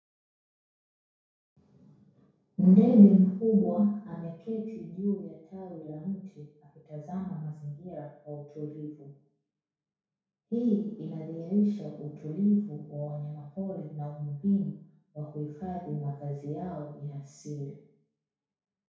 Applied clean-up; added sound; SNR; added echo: none; none; none; reverberation time 0.6 s.